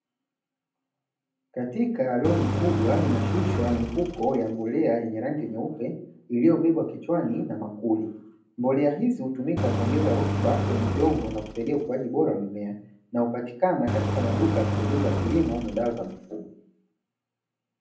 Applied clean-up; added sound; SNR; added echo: none; Engine; 1 dB; reverberation time 0.6 s.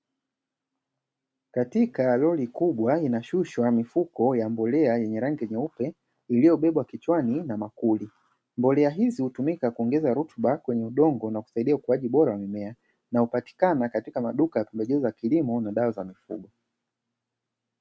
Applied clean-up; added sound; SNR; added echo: none; none; none; none.